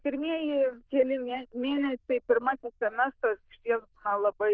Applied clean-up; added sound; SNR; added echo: neural diffusion model UNIVERSE++.